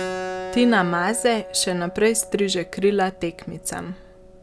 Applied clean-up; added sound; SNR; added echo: none; Keyboard (musical); 12 dB; none.